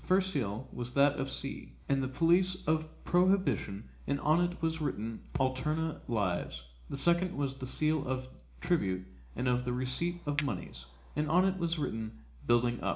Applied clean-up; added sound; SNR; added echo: none; Chink, clink; 16 dB; reverberation time 0.4 s.